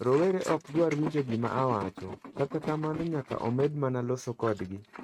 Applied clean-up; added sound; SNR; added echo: neural mask model RNNoise.